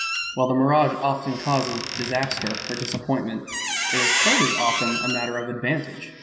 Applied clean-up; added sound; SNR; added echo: none; Squeak; 2 dB; reverberation time 2.4 s.